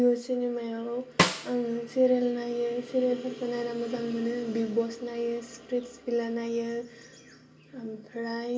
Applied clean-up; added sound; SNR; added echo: none; Snare drum; 1 dB; reverberation time 0.2 s.